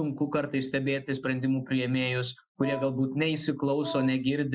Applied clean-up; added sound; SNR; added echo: classical method Wiener filter.